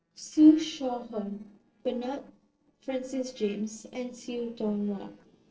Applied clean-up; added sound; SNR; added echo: neural separator model SepFormer DNS4.